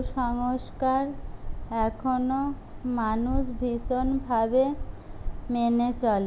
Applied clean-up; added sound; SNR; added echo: none; none; none; none.